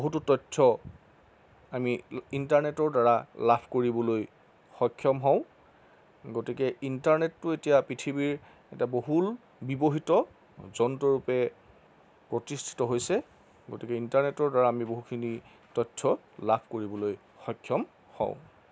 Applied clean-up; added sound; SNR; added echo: none; none; none; none.